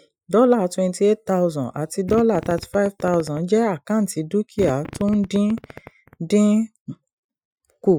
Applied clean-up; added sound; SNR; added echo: classical method Wiener filter.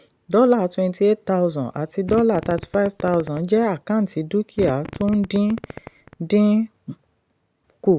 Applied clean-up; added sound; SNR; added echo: none; Fart; 14 dB; none.